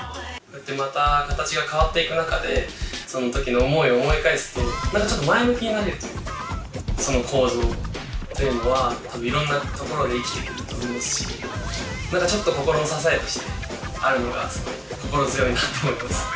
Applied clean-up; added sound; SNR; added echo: none; Drum kit; 5 dB; none.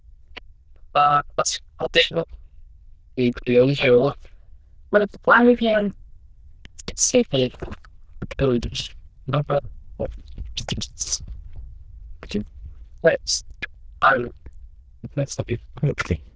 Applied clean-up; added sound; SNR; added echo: neural diffusion model UNIVERSE++.